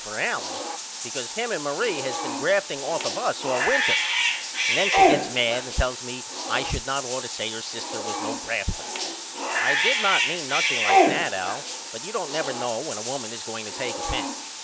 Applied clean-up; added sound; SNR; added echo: none; Bathtub (filling or washing) / Cat; -3 dB; none.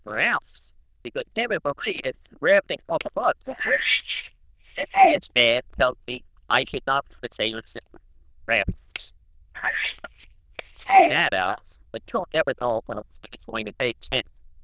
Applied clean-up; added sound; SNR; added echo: neural diffusion model UNIVERSE++.